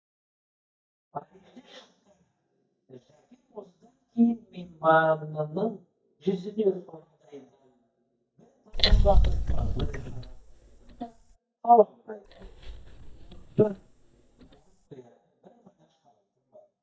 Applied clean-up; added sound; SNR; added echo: neural mask model DeepFilterNet 3.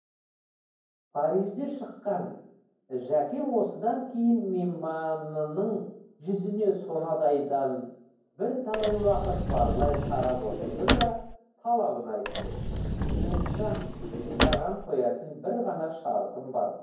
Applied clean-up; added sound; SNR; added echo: none; Sliding door / Slam / Wood; -1 dB; reverberation time 0.9 s.